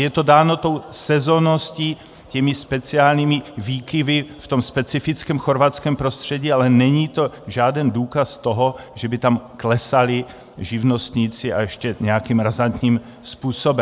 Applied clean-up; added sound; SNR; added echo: none; none; none; none.